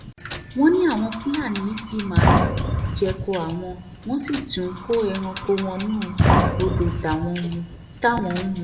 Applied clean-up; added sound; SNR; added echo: none; Fire; 0 dB; reverberation time 0.7 s.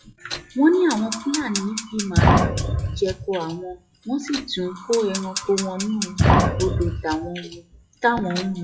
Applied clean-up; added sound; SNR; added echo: classical method WPE with log-MMSE.